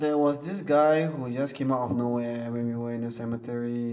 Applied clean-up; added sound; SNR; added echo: none; none; none; reverberation time 1.5 s.